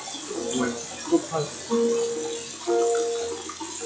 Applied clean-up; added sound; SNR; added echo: classical method log-MMSE.